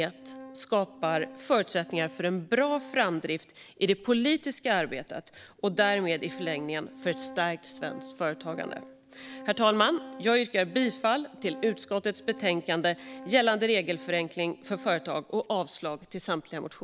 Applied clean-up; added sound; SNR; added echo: none; Organ; 18 dB; none.